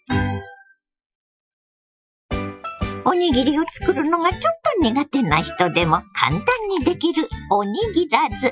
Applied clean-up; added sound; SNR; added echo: classical method Wiener filter.